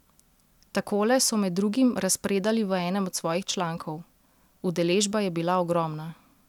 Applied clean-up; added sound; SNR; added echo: none; none; none; none.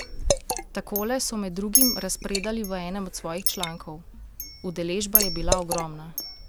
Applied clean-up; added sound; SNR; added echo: none; Chink, clink + Liquid; -2 dB; none.